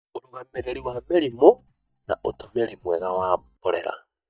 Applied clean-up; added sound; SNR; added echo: neural mask model DeepFilterNet 3.